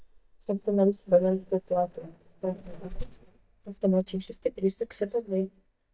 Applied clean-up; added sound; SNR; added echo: neural mask model DeepFilterNet 3.